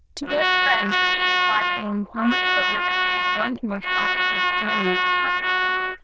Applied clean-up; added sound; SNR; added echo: neural diffusion model UNIVERSE++.